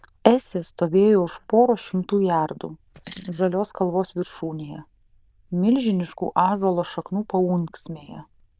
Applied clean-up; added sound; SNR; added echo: neural diffusion model UNIVERSE++.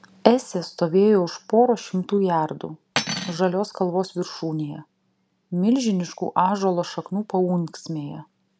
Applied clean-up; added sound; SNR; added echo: none; Cutlery, silverware; 10 dB; none.